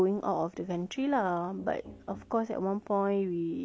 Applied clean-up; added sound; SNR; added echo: none; none; none; none.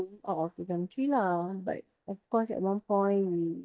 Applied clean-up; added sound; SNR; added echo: neural mask model DeepFilterNet 3.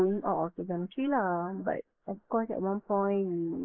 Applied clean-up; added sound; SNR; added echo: neural mask model Resemble Enhance denoiser.